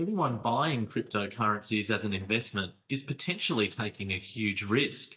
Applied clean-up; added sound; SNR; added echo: neural mask model DeepFilterNet 3.